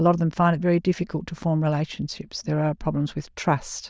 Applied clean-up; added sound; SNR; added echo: neural diffusion model UNIVERSE++.